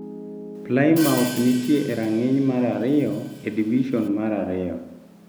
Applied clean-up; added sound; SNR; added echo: none; Hi-hat + Piano; 15 dB; none.